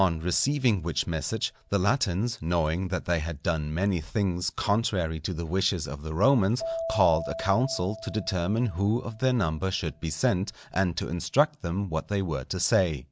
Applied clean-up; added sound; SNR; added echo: none; Keyboard (musical); 16 dB; none.